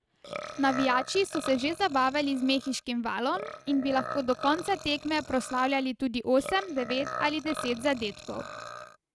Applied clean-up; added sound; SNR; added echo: neural mask model RNNoise.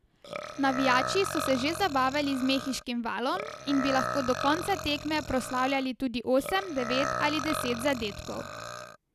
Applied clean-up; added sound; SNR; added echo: none; Burping, eructation; 7 dB; none.